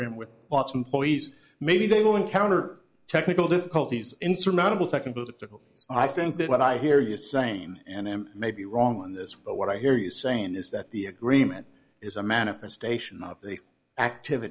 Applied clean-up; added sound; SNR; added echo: none; none; none; none.